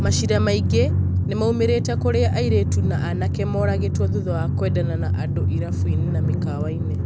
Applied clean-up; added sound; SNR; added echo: none; Drum; -5 dB; none.